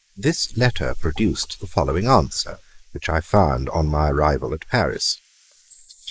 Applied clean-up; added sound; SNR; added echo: neural mask model Resemble Enhance denoiser.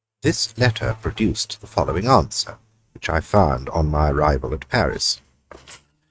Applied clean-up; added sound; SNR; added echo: neural mask model RNNoise.